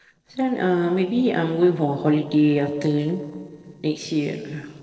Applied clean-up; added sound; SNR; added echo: neural separator model SepFormer DNS4.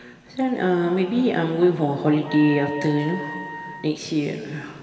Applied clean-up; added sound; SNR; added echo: none; Wind instrument, woodwind instrument; 14 dB; reverberation time 2.4 s.